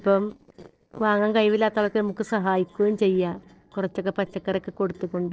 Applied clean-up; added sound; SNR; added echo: neural separator model SepFormer DNS4.